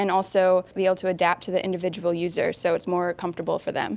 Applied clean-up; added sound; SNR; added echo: none; none; none; none.